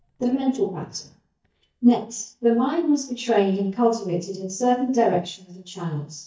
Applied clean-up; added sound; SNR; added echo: neural mask model DeepFilterNet 3.